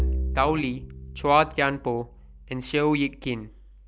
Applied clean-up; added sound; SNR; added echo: none; Bowed string instrument; 7 dB; none.